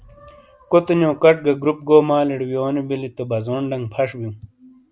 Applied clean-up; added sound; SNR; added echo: none; none; none; none.